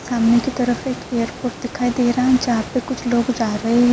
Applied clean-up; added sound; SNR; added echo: none; none; none; none.